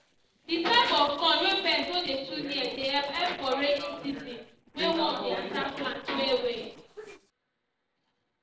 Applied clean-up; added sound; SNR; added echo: neural separator model SepFormer DNS4.